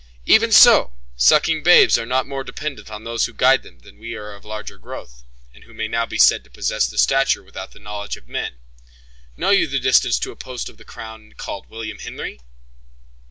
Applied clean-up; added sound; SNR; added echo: none; none; none; none.